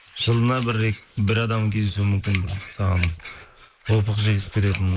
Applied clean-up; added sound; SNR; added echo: neural mask model Resemble Enhance denoiser.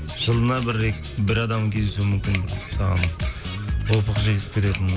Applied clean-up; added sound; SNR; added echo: none; Scissors; 15 dB; none.